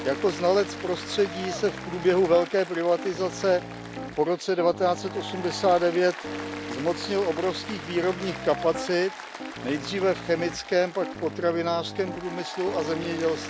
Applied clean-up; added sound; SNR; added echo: none; Applause + Piano; 10 dB; none.